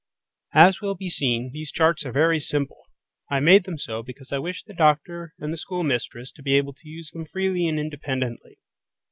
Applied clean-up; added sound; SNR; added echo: none; none; none; none.